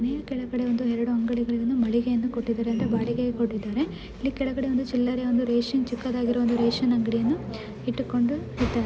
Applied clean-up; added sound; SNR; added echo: none; none; none; none.